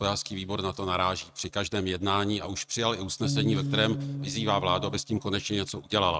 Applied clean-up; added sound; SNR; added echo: neural mask model RNNoise.